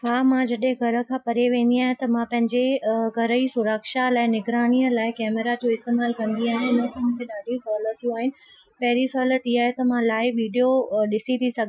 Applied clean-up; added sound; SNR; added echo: classical method Wiener filter.